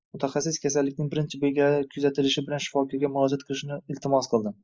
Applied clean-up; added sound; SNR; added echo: neural mask model Resemble Enhance denoiser.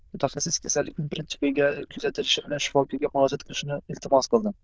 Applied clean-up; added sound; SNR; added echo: neural diffusion model UNIVERSE++.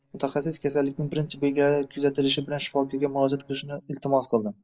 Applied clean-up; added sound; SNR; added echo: neural separator model SepFormer DNS4.